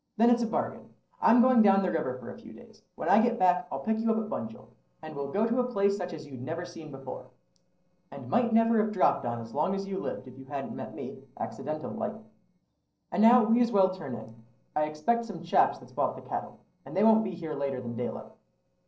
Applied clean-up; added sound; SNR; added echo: neural separator model SepFormer DNS4.